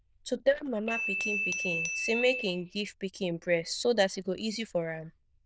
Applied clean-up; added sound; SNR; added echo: neural diffusion model UNIVERSE++.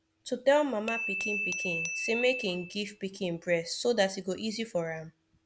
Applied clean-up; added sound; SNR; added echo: none; Glass / Bell; 6 dB; none.